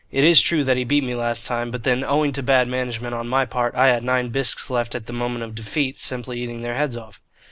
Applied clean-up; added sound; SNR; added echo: none; none; none; none.